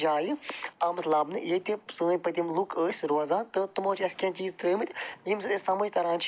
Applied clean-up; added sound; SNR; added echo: none; none; none; none.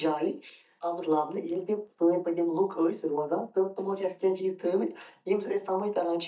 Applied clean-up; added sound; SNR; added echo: neural mask model DeepFilterNet 3.